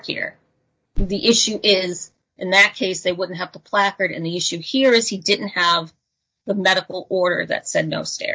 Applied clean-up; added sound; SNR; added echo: neural mask model DeepFilterNet 3.